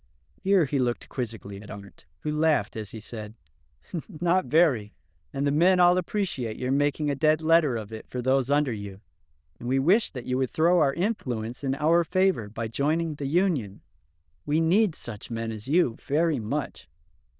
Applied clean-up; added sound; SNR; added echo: neural diffusion model UNIVERSE++.